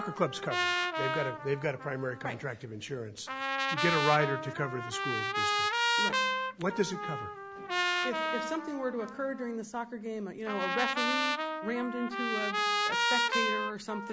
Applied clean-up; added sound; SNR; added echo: none; Trumpet; -2 dB; none.